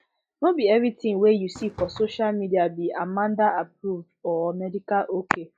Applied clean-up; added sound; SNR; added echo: classical method log-MMSE.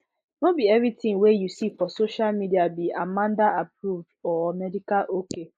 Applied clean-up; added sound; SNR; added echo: neural mask model Resemble Enhance denoiser.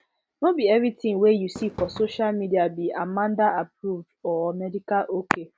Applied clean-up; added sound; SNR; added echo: none; Fireworks; 17 dB; none.